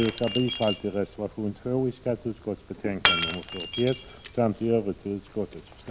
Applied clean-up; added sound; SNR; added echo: none; Shatter; 6 dB; none.